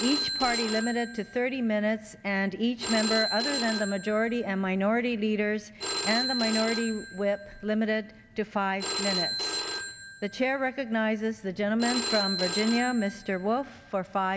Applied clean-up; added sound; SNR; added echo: none; Telephone; 6 dB; none.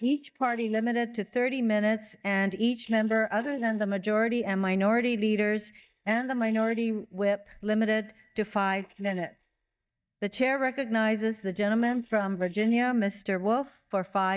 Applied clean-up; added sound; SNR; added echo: neural mask model DeepFilterNet 3.